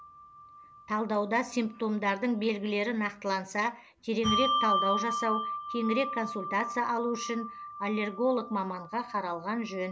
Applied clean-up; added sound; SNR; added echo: none; Bell; 5 dB; none.